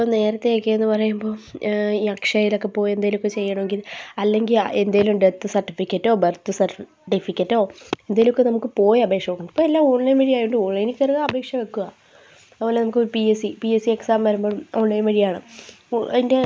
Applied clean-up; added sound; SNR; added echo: none; none; none; none.